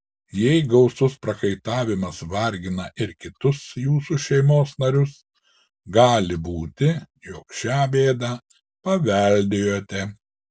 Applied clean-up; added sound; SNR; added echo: none; none; none; none.